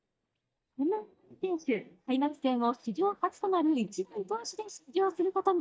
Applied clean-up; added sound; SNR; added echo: neural mask model DeepFilterNet 3.